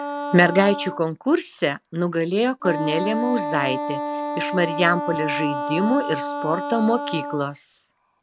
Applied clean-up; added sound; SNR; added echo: none; Wind instrument, woodwind instrument; 6 dB; none.